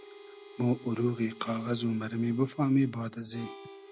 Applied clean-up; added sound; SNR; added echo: none; Harmonica; 19 dB; none.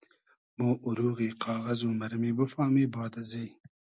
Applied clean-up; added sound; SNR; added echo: none; none; none; none.